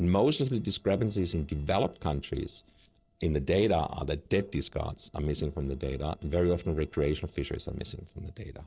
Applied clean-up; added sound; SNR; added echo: neural separator model SepFormer DNS4.